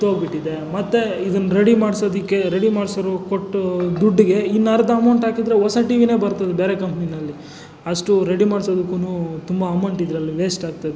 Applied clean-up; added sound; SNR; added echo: none; none; none; none.